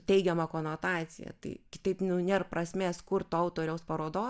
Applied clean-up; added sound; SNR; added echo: none; none; none; none.